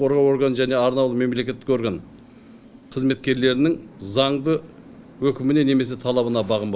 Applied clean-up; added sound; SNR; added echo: none; none; none; none.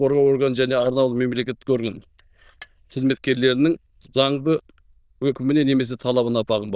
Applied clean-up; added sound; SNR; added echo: neural diffusion model UNIVERSE++.